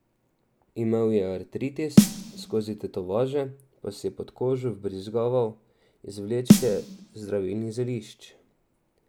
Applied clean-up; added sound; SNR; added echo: none; Snare drum; -4 dB; none.